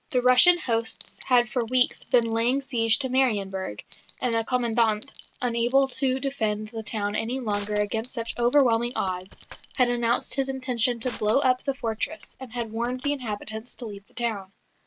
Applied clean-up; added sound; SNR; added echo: none; Chink, clink + Crushing; 19 dB; none.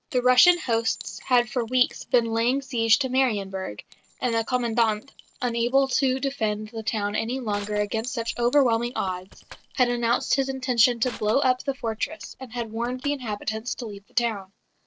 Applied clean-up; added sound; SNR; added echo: neural separator model SepFormer DNS4.